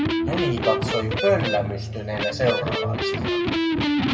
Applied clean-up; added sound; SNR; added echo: none; Electric guitar; -2 dB; reverberation time 1.5 s.